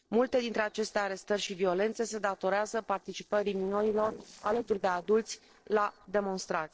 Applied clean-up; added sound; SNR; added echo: neural separator model SepFormer DNS4.